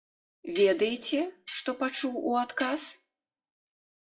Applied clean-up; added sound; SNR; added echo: classical method WPE with log-MMSE.